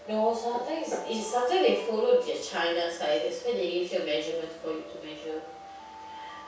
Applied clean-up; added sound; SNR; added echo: none; Alarm; 18 dB; reverberation time 0.7 s.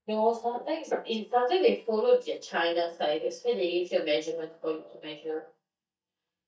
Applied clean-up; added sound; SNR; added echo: neural mask model DeepFilterNet 3.